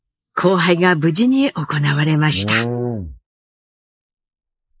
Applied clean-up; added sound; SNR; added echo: neural mask model Resemble Enhance denoiser.